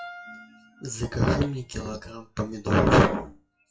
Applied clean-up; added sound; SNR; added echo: classical method WPE with log-MMSE.